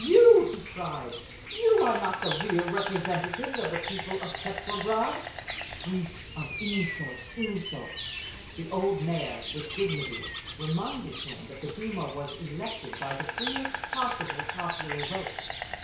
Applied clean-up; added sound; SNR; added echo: none; Insect; 7 dB; reverberation time 0.6 s.